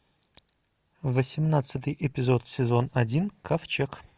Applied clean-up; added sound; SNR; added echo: none; none; none; none.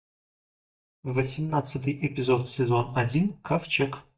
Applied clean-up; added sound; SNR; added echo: neural mask model DeepFilterNet 3.